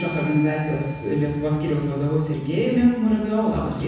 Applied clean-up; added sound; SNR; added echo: none; Bell / Doorbell; 19 dB; reverberation time 1.1 s.